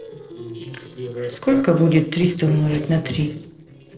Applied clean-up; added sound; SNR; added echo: neural separator model SepFormer DNS4.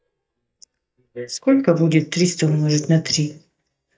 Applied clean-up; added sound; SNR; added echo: neural mask model DeepFilterNet 3.